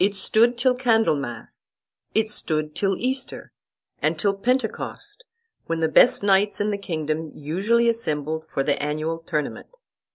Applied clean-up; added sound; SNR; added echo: none; none; none; none.